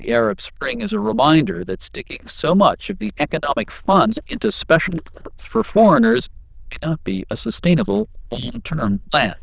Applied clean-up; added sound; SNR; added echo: neural diffusion model UNIVERSE++.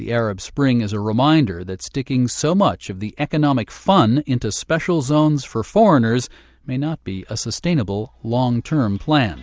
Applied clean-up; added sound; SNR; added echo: none; none; none; none.